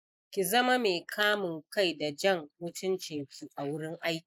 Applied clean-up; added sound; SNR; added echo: neural mask model Resemble Enhance denoiser.